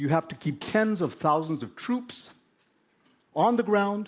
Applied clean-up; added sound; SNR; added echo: none; Snare drum; 18 dB; none.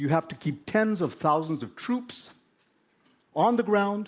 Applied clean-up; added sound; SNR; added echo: none; none; none; none.